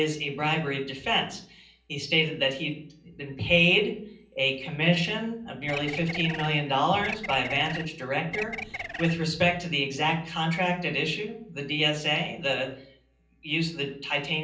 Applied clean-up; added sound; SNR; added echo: none; Bird; 8 dB; reverberation time 0.6 s.